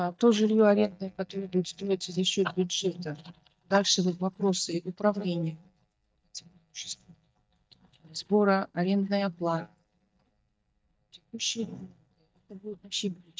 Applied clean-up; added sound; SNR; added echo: neural mask model DeepFilterNet 3.